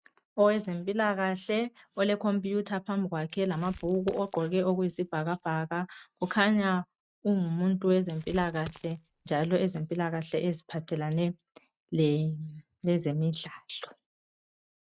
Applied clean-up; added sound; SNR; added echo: neural mask model RNNoise.